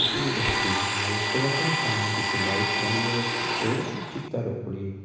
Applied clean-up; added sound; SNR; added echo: none; Domestic sounds, home sounds; -2 dB; reverberation time 1.0 s.